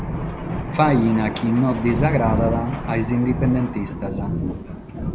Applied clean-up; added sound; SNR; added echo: none; Thunder; 4 dB; none.